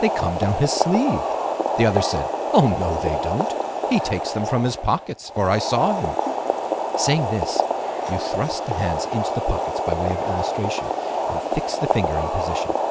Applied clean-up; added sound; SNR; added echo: none; Boiling; 0 dB; none.